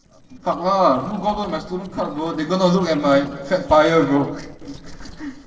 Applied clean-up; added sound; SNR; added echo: neural separator model SepFormer DNS4.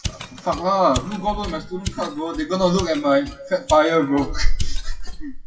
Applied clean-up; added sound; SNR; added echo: classical method WPE with log-MMSE.